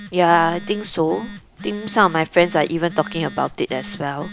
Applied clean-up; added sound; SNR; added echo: none; Telephone; 15 dB; none.